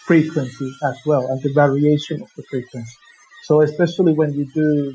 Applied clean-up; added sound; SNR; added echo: classical method Wiener filter.